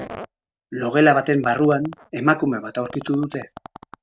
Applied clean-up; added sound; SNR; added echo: neural mask model RNNoise.